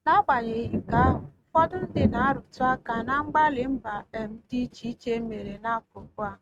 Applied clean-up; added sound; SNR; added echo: neural mask model RNNoise.